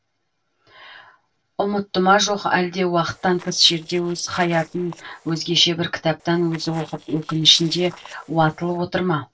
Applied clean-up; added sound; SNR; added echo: neural separator model SepFormer DNS4.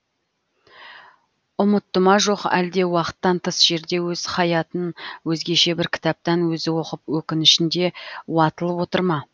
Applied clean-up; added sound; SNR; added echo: none; none; none; none.